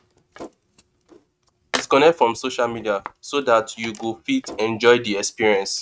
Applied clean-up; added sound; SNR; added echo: neural mask model RNNoise.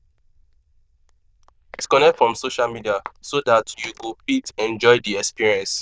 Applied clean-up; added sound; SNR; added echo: neural diffusion model UNIVERSE++.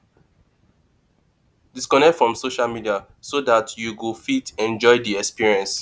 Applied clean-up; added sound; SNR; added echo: none; none; none; none.